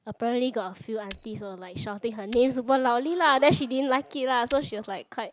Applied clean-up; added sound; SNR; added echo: none; Shatter; 15 dB; none.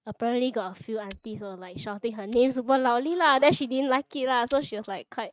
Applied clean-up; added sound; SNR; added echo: neural mask model RNNoise.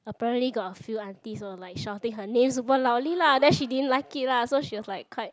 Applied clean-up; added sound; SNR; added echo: none; none; none; none.